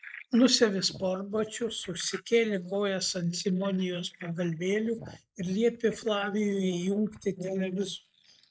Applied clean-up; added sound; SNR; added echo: neural mask model Resemble Enhance denoiser.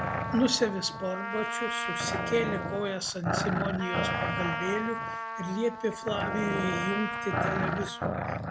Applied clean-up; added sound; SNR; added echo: none; Trumpet + Growling; 0 dB; none.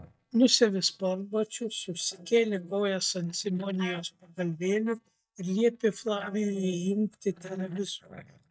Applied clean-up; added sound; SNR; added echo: neural mask model DeepFilterNet 3.